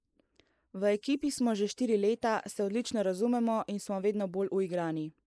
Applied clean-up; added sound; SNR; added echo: neural mask model Resemble Enhance denoiser.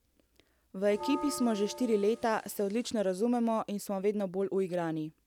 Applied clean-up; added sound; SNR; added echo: none; Bell; 11 dB; none.